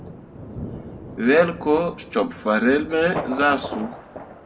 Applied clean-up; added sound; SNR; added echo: none; Thunder; 12 dB; reverberation time 1.1 s.